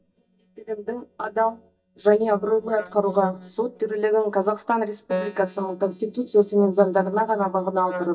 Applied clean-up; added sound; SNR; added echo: neural mask model DeepFilterNet 3.